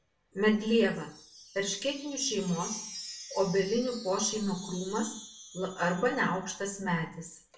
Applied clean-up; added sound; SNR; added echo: none; Wind chime; 16 dB; reverberation time 0.3 s.